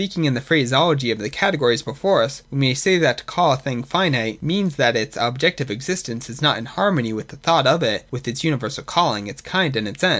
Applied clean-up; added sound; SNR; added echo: none; none; none; none.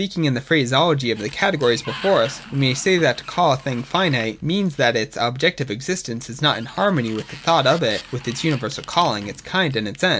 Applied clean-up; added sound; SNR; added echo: none; Sliding door; 19 dB; none.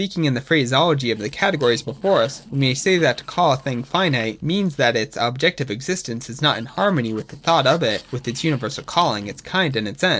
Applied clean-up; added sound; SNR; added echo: neural separator model SepFormer DNS4.